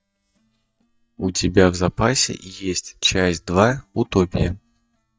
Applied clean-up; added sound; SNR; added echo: neural mask model DeepFilterNet 3.